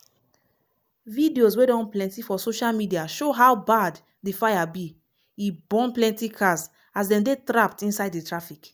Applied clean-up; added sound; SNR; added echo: none; none; none; none.